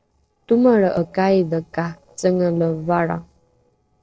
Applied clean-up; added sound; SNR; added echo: neural separator model SepFormer DNS4.